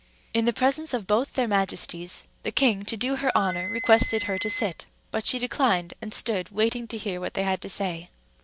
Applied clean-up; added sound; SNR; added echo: none; Wind instrument, woodwind instrument; 11 dB; none.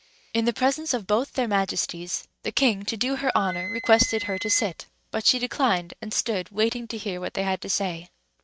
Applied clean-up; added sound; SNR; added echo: neural mask model RNNoise.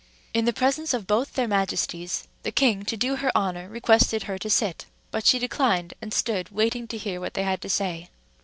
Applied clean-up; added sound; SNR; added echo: none; none; none; none.